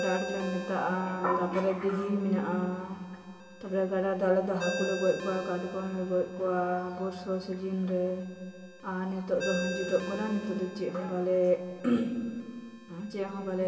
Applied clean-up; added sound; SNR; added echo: none; Ringtone; 11 dB; reverberation time 2.7 s.